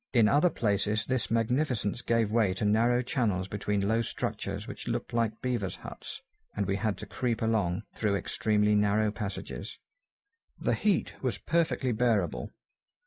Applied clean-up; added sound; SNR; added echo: none; none; none; none.